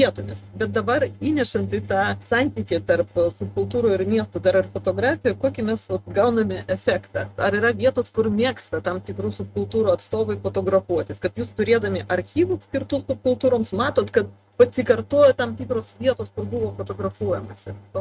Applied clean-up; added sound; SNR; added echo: neural mask model RNNoise.